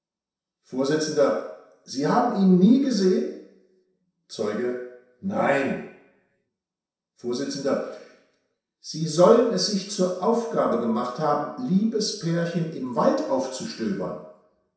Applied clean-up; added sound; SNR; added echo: none; none; none; reverberation time 0.7 s.